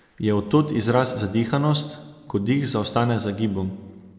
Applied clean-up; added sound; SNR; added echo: none; none; none; none.